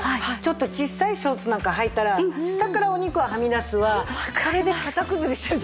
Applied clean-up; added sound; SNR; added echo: none; none; none; none.